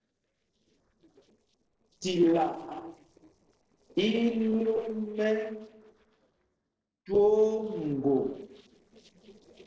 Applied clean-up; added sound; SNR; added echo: neural separator model SepFormer DNS4.